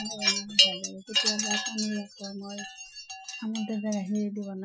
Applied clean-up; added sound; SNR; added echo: classical method Wiener filter.